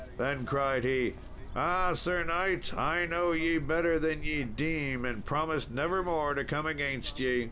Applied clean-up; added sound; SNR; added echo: none; Chirp, tweet; 9 dB; none.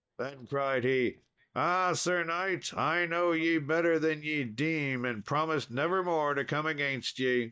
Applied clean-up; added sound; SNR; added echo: neural mask model DeepFilterNet 3.